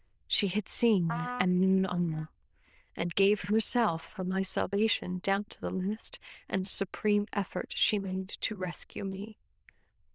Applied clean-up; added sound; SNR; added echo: neural diffusion model UNIVERSE++.